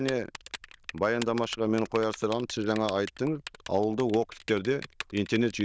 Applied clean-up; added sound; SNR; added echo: neural diffusion model UNIVERSE++.